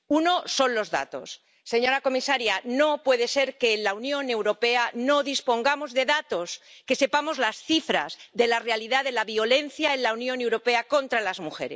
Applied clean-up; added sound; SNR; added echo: none; none; none; none.